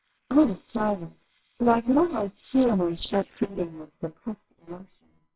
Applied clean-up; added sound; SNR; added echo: neural separator model SepFormer WHAMR!.